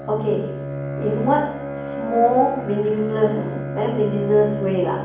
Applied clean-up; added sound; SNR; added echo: none; Bowed string instrument; 7 dB; reverberation time 1.2 s.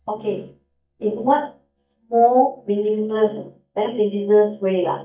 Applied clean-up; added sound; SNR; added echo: neural mask model DeepFilterNet 3.